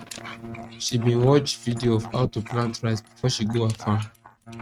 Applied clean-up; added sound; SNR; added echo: neural mask model RNNoise.